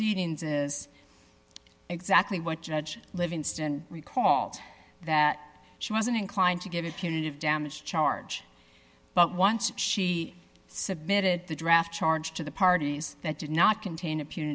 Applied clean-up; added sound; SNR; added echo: none; none; none; none.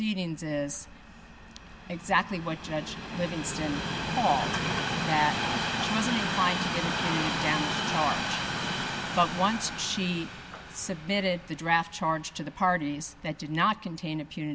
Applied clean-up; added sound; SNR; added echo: none; Train; 3 dB; none.